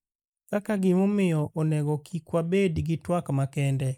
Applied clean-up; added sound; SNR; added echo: neural mask model Resemble Enhance denoiser.